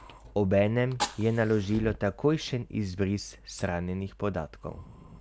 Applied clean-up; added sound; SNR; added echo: none; Fire; 14 dB; none.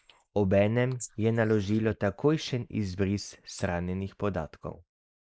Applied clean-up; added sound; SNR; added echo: neural mask model Resemble Enhance denoiser.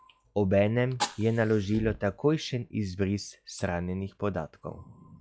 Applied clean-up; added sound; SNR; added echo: classical method log-MMSE.